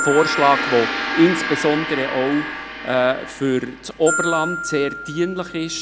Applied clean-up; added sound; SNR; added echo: none; Gong + Glockenspiel; 5 dB; none.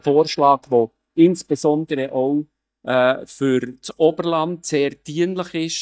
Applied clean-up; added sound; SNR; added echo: neural mask model DeepFilterNet 3.